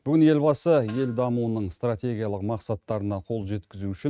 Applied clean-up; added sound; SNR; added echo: neural mask model RNNoise.